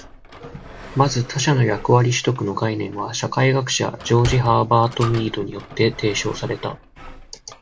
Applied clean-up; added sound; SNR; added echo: none; Sliding door; 16 dB; none.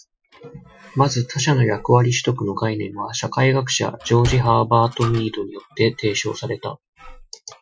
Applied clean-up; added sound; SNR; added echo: classical method Wiener filter.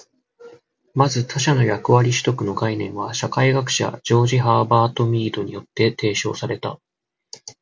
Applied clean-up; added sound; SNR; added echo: none; none; none; none.